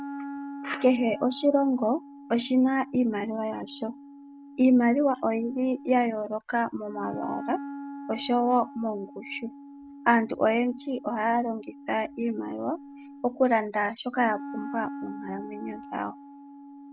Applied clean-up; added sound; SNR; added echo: none; Wind instrument, woodwind instrument; 14 dB; none.